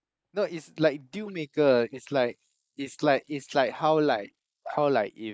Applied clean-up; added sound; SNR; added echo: neural mask model Resemble Enhance denoiser.